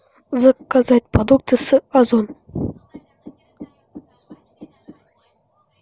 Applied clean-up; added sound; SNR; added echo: none; none; none; none.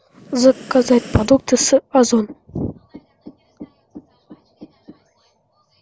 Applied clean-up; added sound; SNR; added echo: none; Breathing; 17 dB; none.